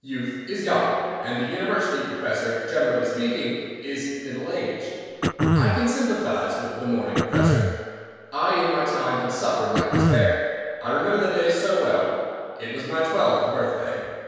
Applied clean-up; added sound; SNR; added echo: none; Cough; 1 dB; reverberation time 1.9 s.